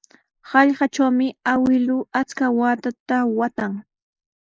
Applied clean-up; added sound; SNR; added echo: neural mask model Resemble Enhance denoiser.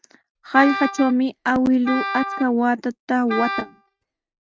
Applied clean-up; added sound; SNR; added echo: neural mask model RNNoise.